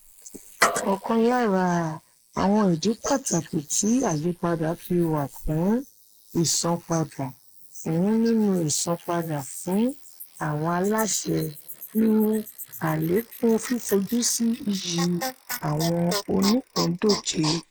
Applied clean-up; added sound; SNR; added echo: neural mask model Resemble Enhance denoiser.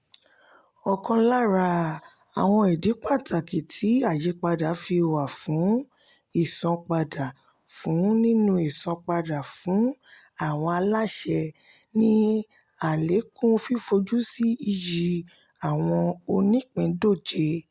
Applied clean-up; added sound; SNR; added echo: none; none; none; none.